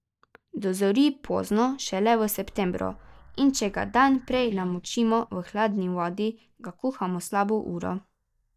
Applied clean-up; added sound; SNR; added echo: neural mask model DeepFilterNet 3.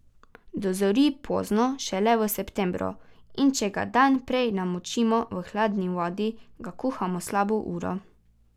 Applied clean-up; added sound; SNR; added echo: none; none; none; none.